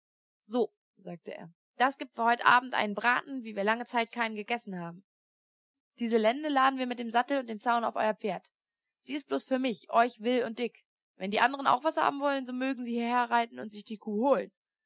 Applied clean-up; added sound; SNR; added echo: none; none; none; none.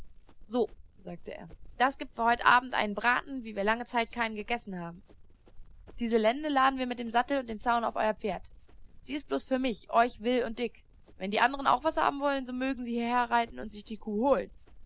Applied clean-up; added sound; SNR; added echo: none; Run; 18 dB; none.